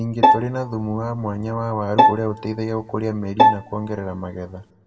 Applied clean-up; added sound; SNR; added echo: none; Bowed string instrument; -4 dB; reverberation time 1.1 s.